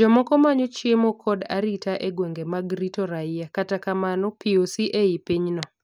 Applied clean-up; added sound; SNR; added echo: none; none; none; none.